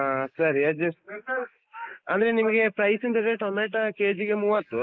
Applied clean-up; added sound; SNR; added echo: neural mask model Resemble Enhance denoiser.